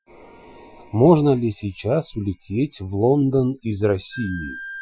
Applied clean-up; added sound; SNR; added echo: classical method Wiener filter.